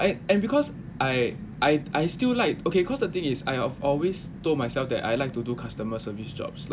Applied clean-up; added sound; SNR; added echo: none; none; none; none.